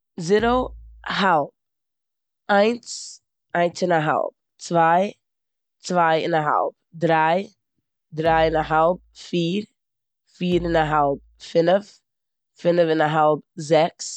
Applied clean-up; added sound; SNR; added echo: none; Bass drum; 19 dB; none.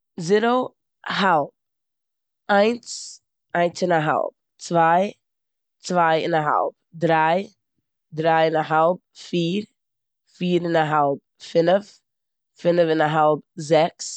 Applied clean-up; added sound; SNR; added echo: none; none; none; none.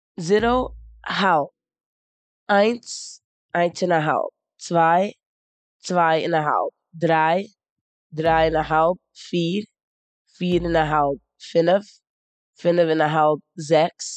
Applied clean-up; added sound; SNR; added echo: classical method spectral subtraction.